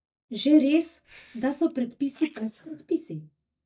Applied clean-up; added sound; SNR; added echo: neural mask model DeepFilterNet 3.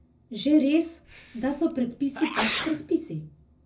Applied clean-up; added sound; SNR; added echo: none; Sneeze; 8 dB; reverberation time 0.4 s.